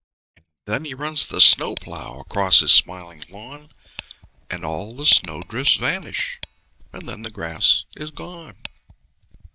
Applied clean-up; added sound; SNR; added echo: neural mask model DeepFilterNet 3.